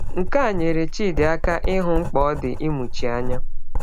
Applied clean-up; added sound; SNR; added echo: none; Writing; -3 dB; none.